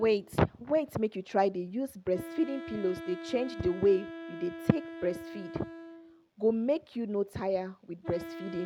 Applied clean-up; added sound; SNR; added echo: none; Wind instrument, woodwind instrument; 13 dB; none.